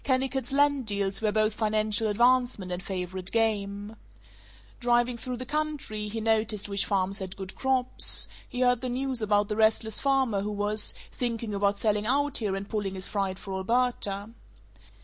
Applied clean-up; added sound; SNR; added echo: none; none; none; none.